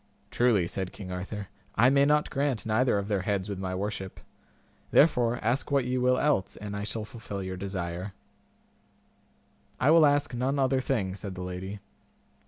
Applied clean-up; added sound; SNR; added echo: none; none; none; none.